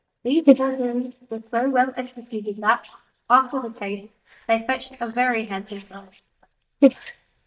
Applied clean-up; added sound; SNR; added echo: neural mask model DeepFilterNet 3.